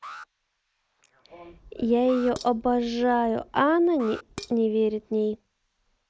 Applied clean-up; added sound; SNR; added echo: neural mask model Resemble Enhance denoiser.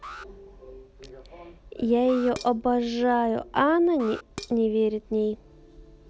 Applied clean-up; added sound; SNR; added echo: none; Alarm + Dishes, pots, and pans; 20 dB; none.